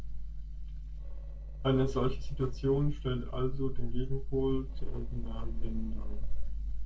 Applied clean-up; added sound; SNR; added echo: neural separator model SepFormer DNS4.